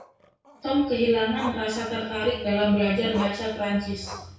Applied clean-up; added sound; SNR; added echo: none; Growling; 15 dB; reverberation time 0.6 s.